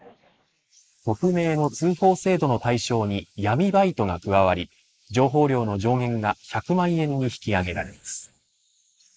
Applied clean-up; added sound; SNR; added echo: neural mask model Resemble Enhance denoiser.